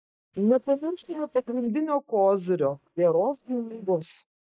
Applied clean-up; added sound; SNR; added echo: neural mask model DeepFilterNet 3.